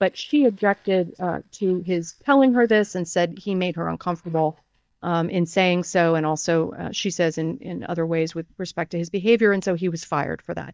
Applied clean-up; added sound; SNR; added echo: neural mask model DeepFilterNet 3.